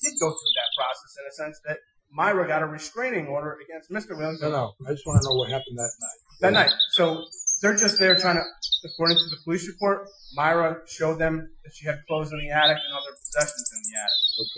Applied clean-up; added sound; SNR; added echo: classical method Wiener filter.